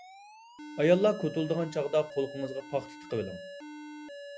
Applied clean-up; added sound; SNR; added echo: classical method log-MMSE.